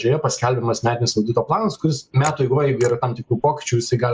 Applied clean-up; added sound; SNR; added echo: neural mask model Resemble Enhance denoiser.